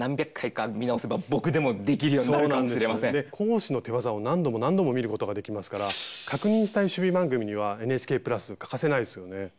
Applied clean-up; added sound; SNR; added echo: none; none; none; none.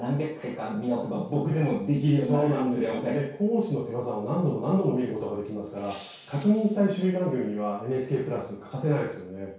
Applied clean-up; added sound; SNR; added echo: neural separator model SepFormer DNS4.